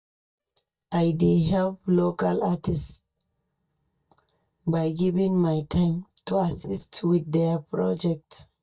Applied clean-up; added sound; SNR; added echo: neural mask model DeepFilterNet 3.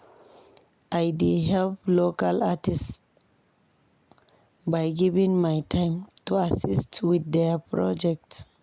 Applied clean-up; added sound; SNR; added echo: none; none; none; none.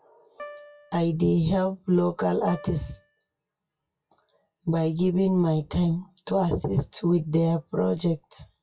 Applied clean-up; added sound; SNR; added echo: classical method WPE with log-MMSE.